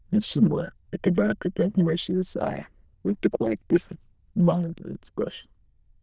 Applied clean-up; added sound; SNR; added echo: neural diffusion model UNIVERSE++.